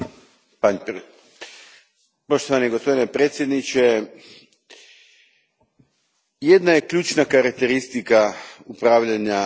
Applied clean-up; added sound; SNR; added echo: none; none; none; none.